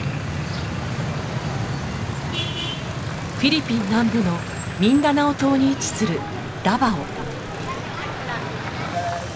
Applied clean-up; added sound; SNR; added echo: none; Traffic noise, roadway noise; 14 dB; none.